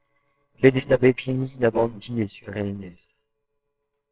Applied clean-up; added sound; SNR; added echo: neural separator model SepFormer WHAMR!.